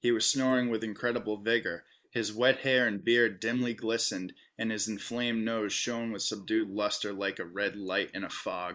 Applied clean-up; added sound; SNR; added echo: neural mask model Resemble Enhance denoiser.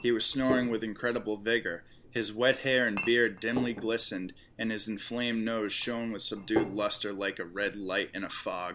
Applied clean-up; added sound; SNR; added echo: none; Chink, clink; 12 dB; none.